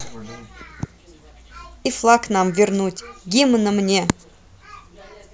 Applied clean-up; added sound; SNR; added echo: none; none; none; none.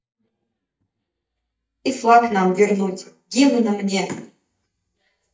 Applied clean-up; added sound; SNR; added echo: neural mask model DeepFilterNet 3.